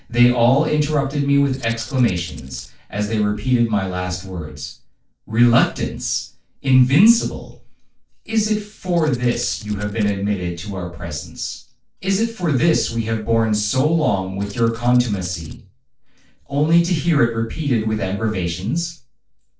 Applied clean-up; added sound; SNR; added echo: neural separator model SepFormer DNS4.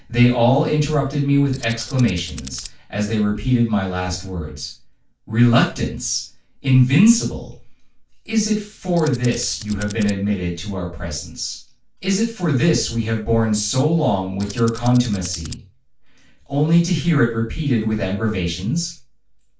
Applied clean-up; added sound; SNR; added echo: none; Tools; 17 dB; reverberation time 0.2 s.